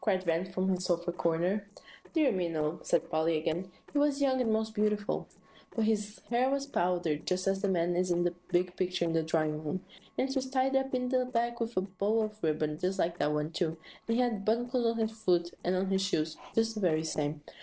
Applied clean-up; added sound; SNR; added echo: neural separator model SepFormer DNS4.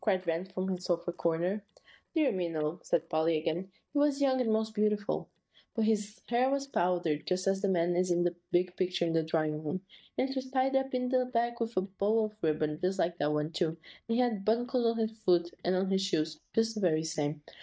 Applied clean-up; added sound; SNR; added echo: neural mask model DeepFilterNet 3.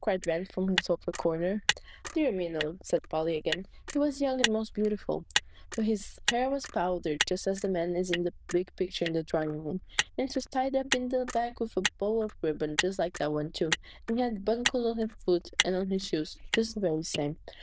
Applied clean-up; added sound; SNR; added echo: neural diffusion model UNIVERSE++.